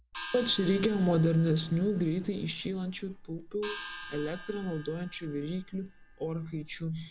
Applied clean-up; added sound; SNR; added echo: none; Gong; 15 dB; none.